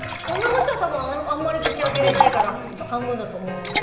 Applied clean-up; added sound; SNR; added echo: none; Liquid; 2 dB; reverberation time 0.9 s.